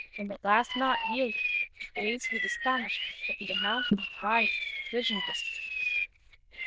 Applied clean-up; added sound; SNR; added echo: neural diffusion model UNIVERSE++.